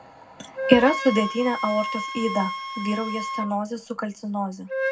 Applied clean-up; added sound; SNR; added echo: none; Wind instrument, woodwind instrument; 6 dB; reverberation time 0.3 s.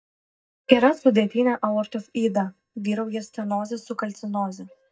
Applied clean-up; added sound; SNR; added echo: neural mask model DeepFilterNet 3.